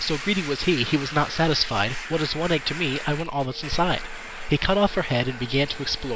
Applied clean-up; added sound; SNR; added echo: none; Domestic sounds, home sounds; 12 dB; none.